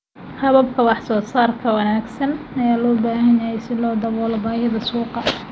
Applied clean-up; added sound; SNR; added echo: none; none; none; none.